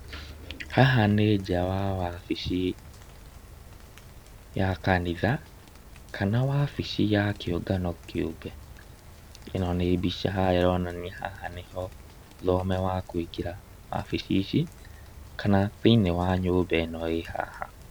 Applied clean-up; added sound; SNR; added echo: none; Rain; 19 dB; none.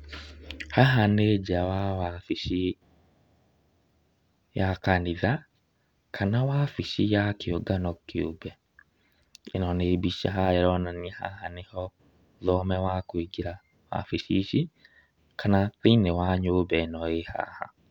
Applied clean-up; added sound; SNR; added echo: none; none; none; none.